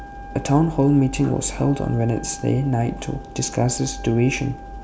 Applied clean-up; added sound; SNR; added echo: none; Wind instrument, woodwind instrument; 18 dB; none.